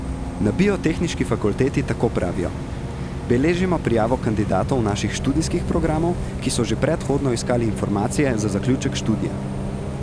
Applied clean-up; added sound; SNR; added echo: none; Bus; 5 dB; none.